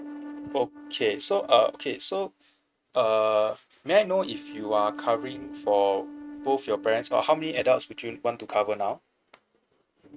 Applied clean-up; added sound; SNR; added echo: neural mask model RNNoise.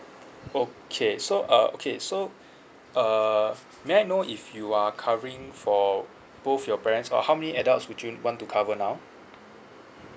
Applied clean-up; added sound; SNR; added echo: none; none; none; none.